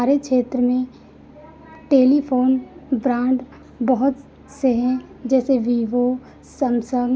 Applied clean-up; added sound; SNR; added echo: none; none; none; none.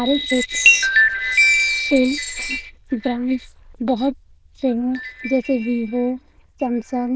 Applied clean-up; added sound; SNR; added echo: neural diffusion model UNIVERSE++.